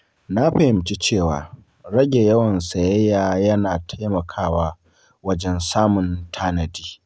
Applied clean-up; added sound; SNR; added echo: none; none; none; none.